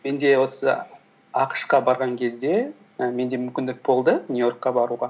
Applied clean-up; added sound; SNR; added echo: none; none; none; none.